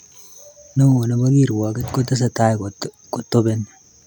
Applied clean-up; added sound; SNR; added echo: none; none; none; none.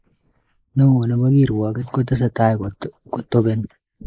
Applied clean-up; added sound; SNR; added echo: neural mask model Resemble Enhance denoiser.